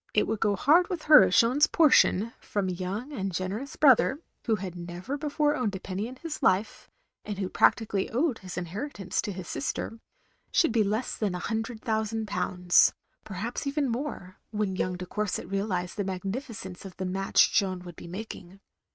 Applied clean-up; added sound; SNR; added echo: neural mask model RNNoise.